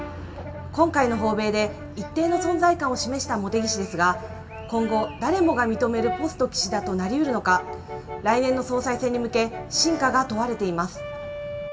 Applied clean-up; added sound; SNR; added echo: none; Brass instrument; 11 dB; reverberation time 0.7 s.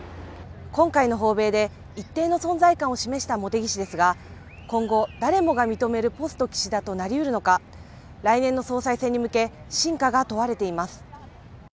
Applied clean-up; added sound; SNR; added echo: none; none; none; none.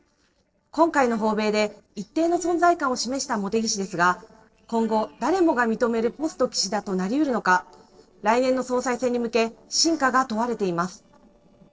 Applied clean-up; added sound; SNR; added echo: neural separator model SepFormer DNS4.